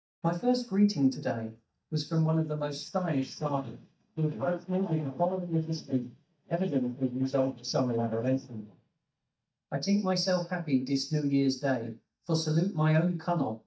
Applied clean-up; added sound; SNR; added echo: neural mask model DeepFilterNet 3.